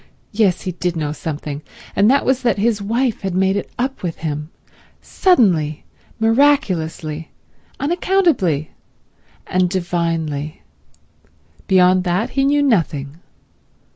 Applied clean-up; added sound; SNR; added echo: none; none; none; none.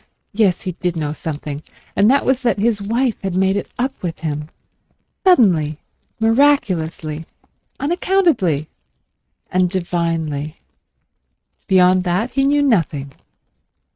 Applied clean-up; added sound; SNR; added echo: neural mask model RNNoise.